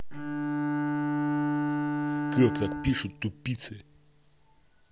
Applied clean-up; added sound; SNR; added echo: none; Bowed string instrument; -1 dB; none.